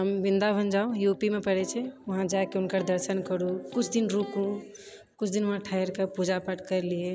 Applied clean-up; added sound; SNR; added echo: none; Electric guitar; 16 dB; none.